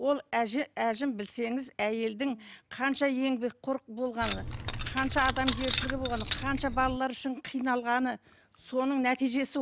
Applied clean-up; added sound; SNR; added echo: none; Keys jangling; -4 dB; none.